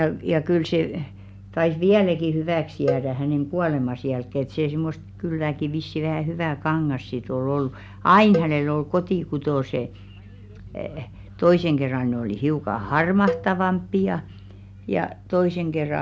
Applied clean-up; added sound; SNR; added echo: none; Cowbell; 11 dB; none.